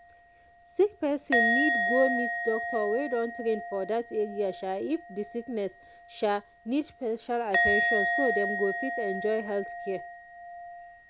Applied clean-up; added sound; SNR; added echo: none; Musical instrument; 1 dB; none.